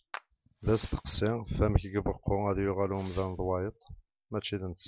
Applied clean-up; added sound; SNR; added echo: none; Clapping + Fireworks; 19 dB; none.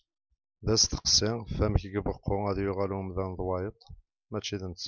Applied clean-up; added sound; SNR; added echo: none; none; none; none.